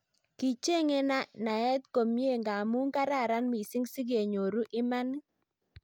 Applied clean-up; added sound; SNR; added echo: none; none; none; none.